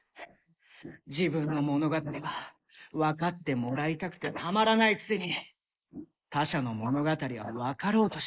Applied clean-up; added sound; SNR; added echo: neural mask model Resemble Enhance denoiser.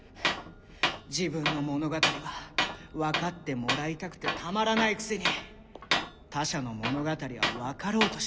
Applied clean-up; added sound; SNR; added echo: none; Tools; 1 dB; none.